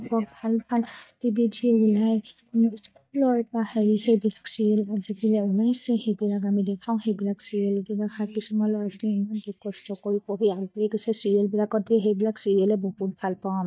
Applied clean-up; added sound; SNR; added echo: neural mask model DeepFilterNet 3.